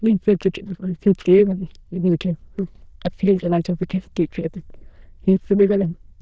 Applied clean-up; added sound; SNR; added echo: neural diffusion model UNIVERSE++.